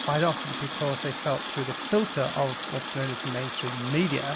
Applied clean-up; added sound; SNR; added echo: none; Water tap, faucet; 3 dB; none.